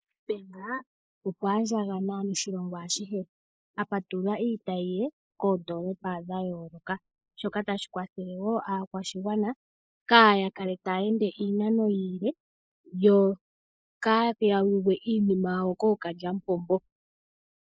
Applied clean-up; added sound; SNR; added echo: neural mask model Resemble Enhance denoiser.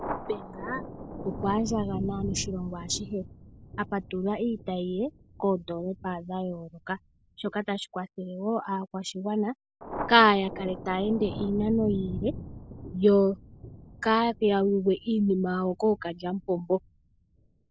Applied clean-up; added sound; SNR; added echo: none; Thunder; 12 dB; none.